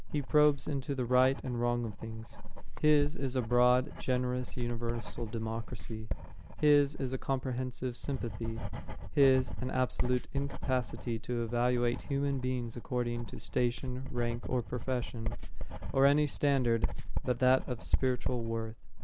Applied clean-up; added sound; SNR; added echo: none; Writing; 1 dB; none.